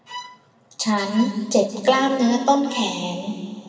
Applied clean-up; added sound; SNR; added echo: none; Bowed string instrument; 19 dB; reverberation time 2.0 s.